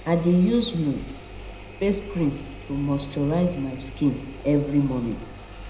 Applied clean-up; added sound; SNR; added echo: none; Engine; 14 dB; reverberation time 0.7 s.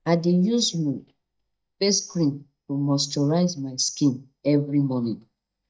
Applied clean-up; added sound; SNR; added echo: neural mask model DeepFilterNet 3.